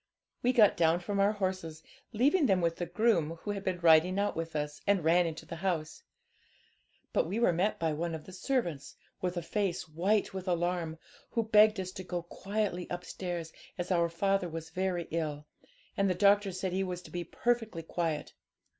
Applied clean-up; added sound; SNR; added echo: none; none; none; none.